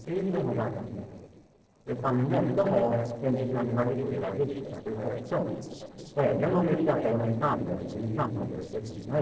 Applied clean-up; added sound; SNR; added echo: neural separator model SepFormer DNS4.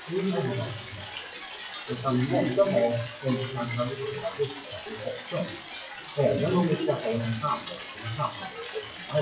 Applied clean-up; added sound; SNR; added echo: classical method WPE with log-MMSE.